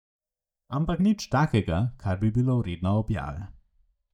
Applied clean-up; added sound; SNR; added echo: neural mask model DeepFilterNet 3.